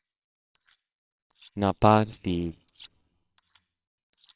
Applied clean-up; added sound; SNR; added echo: neural separator model SepFormer WHAMR!.